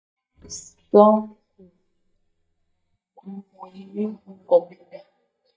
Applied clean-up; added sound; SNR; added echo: neural mask model DeepFilterNet 3.